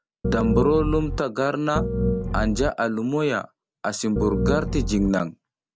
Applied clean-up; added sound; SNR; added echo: none; Piano; 0 dB; none.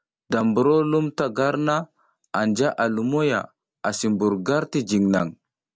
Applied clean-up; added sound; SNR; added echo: none; none; none; none.